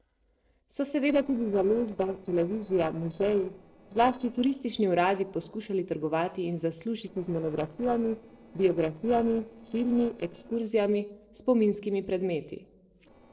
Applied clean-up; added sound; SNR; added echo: neural separator model SepFormer DNS4.